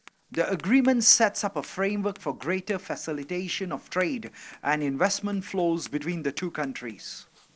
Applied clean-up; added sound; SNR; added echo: neural separator model SepFormer DNS4.